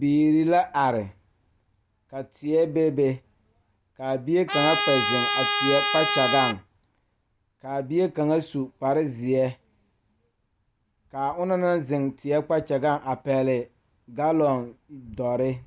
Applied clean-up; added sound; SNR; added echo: none; Trumpet; 0 dB; none.